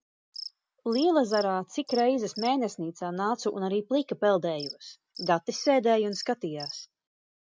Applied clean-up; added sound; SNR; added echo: none; Cricket; 17 dB; none.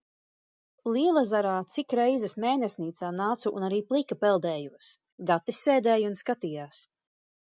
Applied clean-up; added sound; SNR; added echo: none; none; none; none.